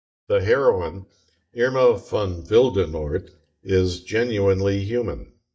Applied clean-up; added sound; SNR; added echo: neural mask model DeepFilterNet 3.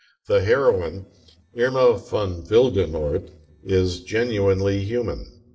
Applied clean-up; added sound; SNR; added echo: neural separator model SepFormer DNS4.